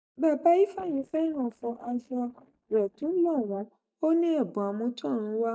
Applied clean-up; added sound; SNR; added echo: neural mask model DeepFilterNet 3.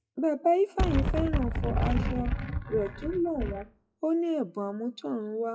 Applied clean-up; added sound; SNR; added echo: classical method WPE with log-MMSE.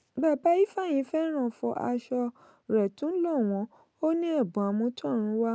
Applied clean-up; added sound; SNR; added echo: none; none; none; none.